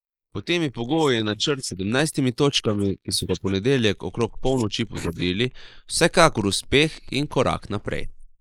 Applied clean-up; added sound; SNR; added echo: neural mask model Resemble Enhance denoiser.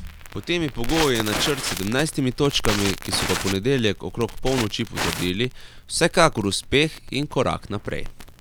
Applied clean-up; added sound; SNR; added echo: none; Crackle; 6 dB; none.